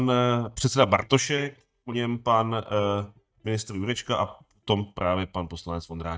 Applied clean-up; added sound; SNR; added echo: neural mask model DeepFilterNet 3.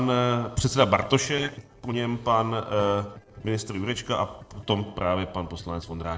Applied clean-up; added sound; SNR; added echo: neural separator model SepFormer DNS4.